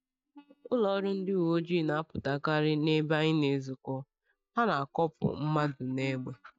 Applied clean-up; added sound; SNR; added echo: neural mask model DeepFilterNet 3.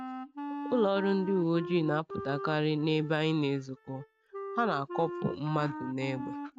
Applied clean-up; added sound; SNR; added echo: neural mask model RNNoise.